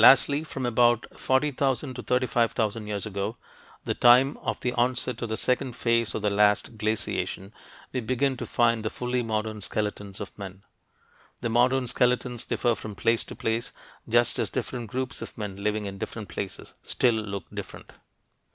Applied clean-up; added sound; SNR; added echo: none; none; none; none.